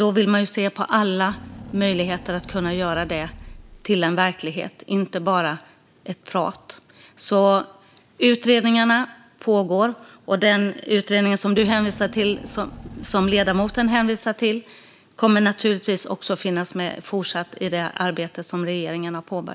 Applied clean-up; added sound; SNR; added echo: none; Engine / Car; 17 dB; none.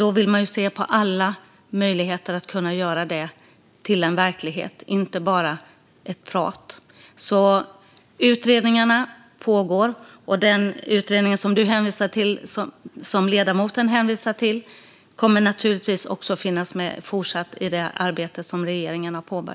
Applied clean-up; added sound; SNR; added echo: none; none; none; none.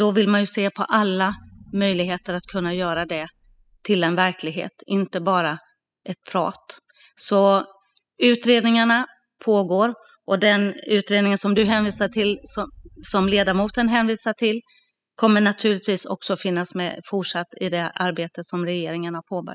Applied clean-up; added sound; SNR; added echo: classical method spectral subtraction.